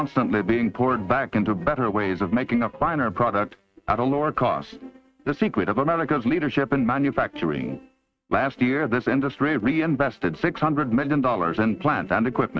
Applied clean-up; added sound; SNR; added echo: neural mask model RNNoise.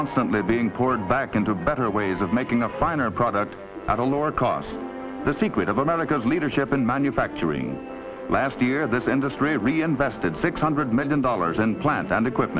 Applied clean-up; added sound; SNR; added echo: none; Brass instrument; 20 dB; none.